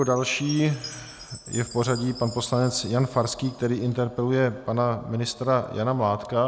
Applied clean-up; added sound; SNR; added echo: none; Chime; 18 dB; none.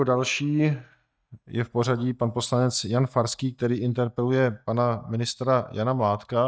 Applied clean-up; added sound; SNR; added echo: neural mask model DeepFilterNet 3.